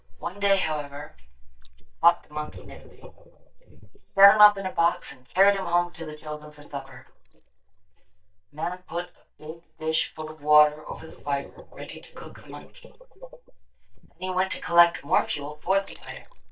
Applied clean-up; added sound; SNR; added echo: neural mask model DeepFilterNet 3.